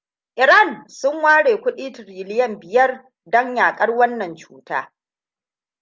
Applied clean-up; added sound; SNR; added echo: none; none; none; none.